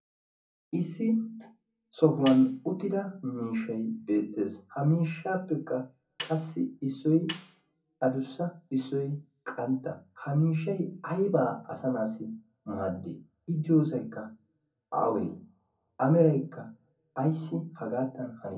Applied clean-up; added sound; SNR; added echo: none; Snare drum; 15 dB; reverberation time 0.3 s.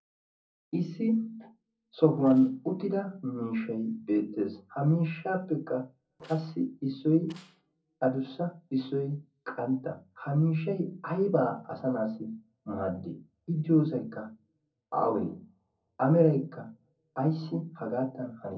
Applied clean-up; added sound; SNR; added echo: neural separator model SepFormer DNS4.